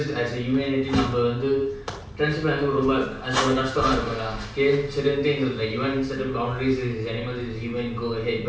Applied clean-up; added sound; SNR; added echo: none; none; none; reverberation time 0.5 s.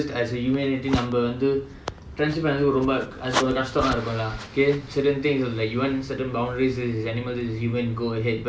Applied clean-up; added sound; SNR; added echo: none; none; none; none.